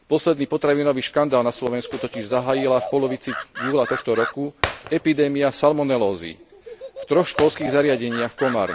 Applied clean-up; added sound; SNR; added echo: none; Shatter + Animal; 11 dB; none.